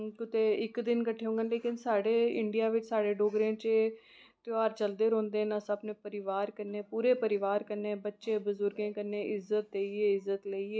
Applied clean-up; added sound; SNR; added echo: none; none; none; none.